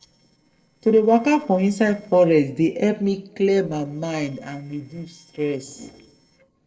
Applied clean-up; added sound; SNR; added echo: neural separator model SepFormer DNS4.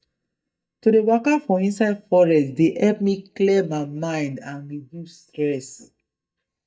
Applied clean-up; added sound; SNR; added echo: neural mask model DeepFilterNet 3.